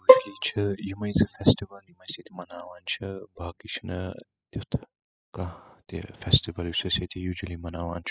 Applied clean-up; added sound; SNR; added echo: classical method spectral subtraction.